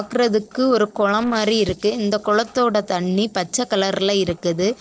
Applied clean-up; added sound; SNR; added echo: neural separator model SepFormer DNS4.